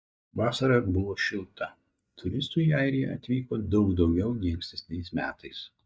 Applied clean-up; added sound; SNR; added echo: neural mask model DeepFilterNet 3.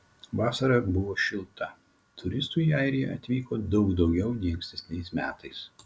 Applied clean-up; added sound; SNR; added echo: none; none; none; none.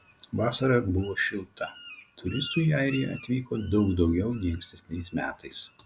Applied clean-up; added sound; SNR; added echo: none; Bird; 19 dB; none.